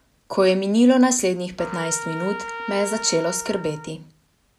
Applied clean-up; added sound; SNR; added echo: none; Trumpet; 12 dB; none.